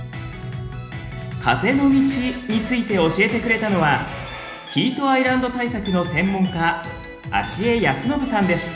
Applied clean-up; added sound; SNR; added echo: none; Shatter; 18 dB; reverberation time 1.1 s.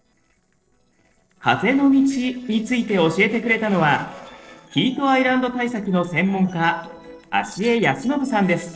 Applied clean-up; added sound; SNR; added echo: neural separator model SepFormer DNS4.